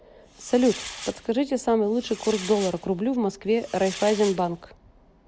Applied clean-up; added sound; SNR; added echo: none; Fireworks; 15 dB; none.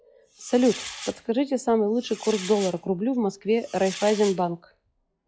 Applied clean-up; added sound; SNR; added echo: classical method log-MMSE.